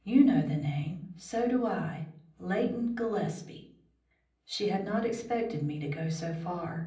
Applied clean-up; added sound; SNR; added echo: none; none; none; reverberation time 0.6 s.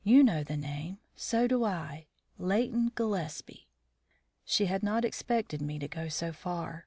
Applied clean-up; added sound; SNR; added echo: none; none; none; none.